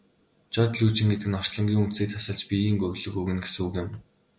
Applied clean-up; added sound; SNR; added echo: none; none; none; none.